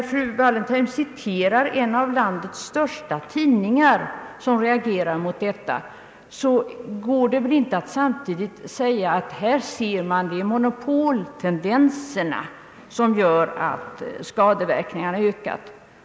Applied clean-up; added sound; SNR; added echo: none; none; none; none.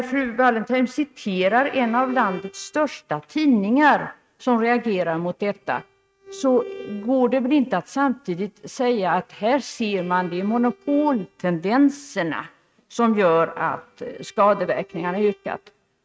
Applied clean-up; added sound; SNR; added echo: neural mask model RNNoise.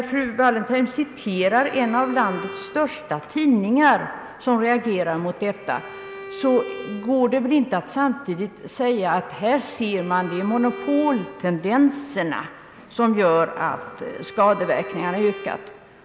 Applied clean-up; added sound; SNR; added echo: none; Bowed string instrument; 17 dB; none.